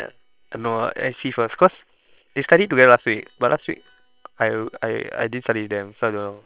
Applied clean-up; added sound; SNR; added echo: neural separator model SepFormer WHAM!.